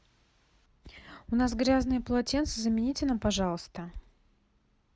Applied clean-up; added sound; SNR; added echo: none; none; none; none.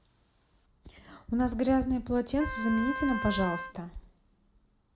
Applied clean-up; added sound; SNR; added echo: none; Wind instrument, woodwind instrument; 7 dB; reverberation time 0.5 s.